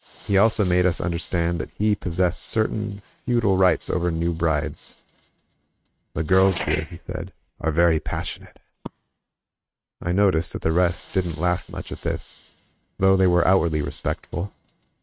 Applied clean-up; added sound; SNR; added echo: neural mask model RNNoise.